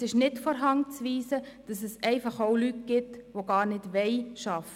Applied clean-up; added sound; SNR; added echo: none; none; none; none.